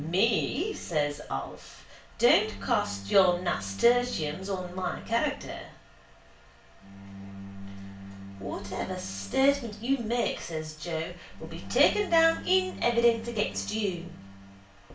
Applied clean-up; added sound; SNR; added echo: none; Bowed string instrument; 14 dB; reverberation time 0.4 s.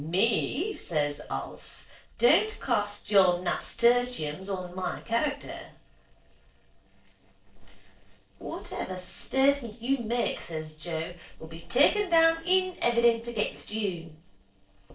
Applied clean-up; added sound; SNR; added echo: neural separator model SepFormer DNS4.